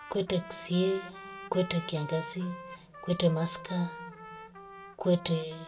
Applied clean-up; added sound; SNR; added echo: none; Trumpet; 20 dB; reverberation time 1.4 s.